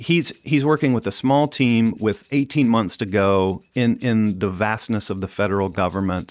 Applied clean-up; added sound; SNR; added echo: neural mask model RNNoise.